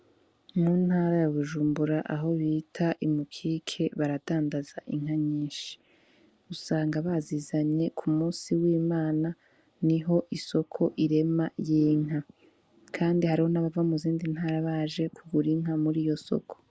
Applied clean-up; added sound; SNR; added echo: none; none; none; none.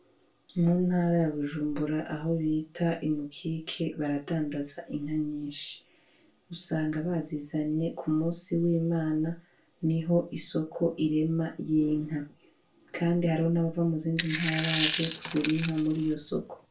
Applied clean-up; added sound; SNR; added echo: none; Coin (dropping); -5 dB; reverberation time 0.3 s.